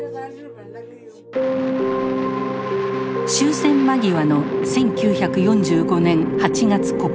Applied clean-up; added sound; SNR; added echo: none; none; none; none.